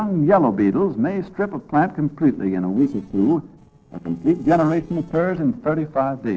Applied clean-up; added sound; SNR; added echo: neural separator model SepFormer DNS4.